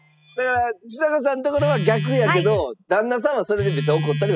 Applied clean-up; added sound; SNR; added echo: classical method spectral subtraction.